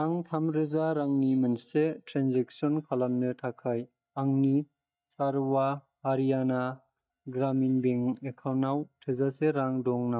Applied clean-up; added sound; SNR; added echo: neural mask model DeepFilterNet 3.